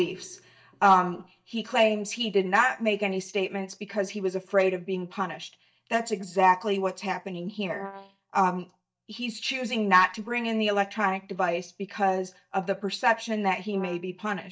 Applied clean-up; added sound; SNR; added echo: neural mask model DeepFilterNet 3.